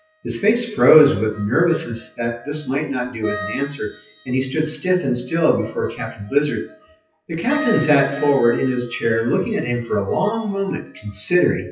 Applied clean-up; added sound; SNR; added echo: classical method WPE with log-MMSE.